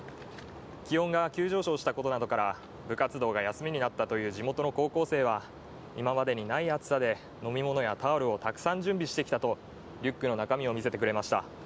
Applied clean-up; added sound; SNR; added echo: none; none; none; none.